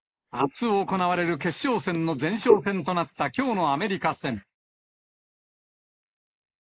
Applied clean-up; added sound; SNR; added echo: neural mask model Resemble Enhance denoiser.